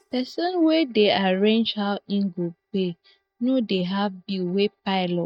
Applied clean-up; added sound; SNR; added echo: neural mask model DeepFilterNet 3.